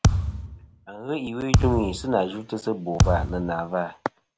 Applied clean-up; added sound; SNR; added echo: none; Thump, thud; -2 dB; none.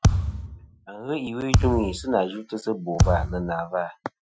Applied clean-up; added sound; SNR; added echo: classical method Wiener filter.